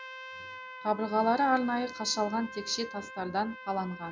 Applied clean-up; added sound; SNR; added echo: none; Trumpet; 13 dB; none.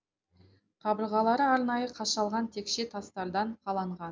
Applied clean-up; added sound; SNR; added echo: none; none; none; none.